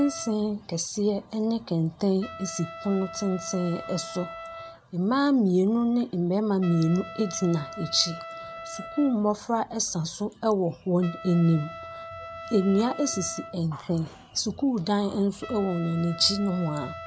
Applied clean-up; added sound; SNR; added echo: none; Trumpet; 16 dB; none.